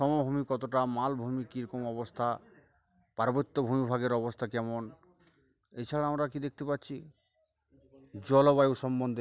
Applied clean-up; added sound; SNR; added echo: none; none; none; none.